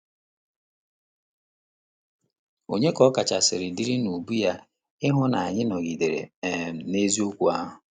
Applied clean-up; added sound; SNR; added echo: none; none; none; none.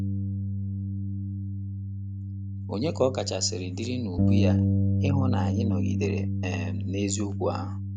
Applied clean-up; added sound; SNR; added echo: none; Bass guitar; -5 dB; none.